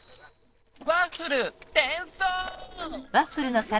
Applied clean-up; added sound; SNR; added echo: neural separator model SepFormer DNS4.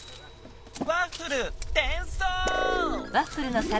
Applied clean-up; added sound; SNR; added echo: none; Scissors; 6 dB; none.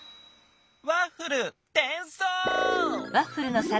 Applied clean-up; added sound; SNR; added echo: none; none; none; none.